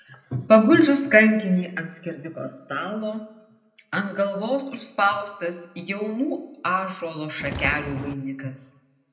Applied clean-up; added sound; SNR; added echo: none; Walk, footsteps; 9 dB; reverberation time 0.7 s.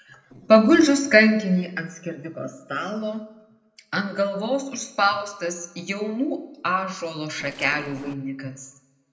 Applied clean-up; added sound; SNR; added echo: neural separator model SepFormer DNS4.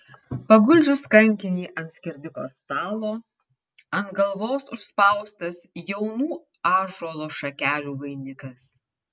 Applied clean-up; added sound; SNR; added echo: none; none; none; none.